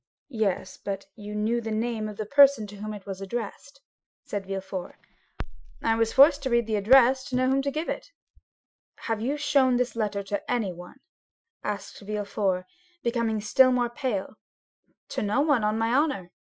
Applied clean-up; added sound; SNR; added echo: classical method Wiener filter.